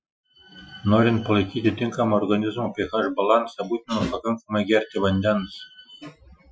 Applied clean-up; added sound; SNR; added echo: classical method Wiener filter.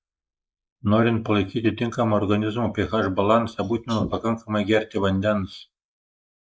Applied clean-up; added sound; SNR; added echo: neural mask model Resemble Enhance denoiser.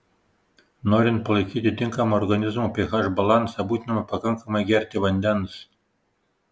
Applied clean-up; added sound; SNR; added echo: none; none; none; none.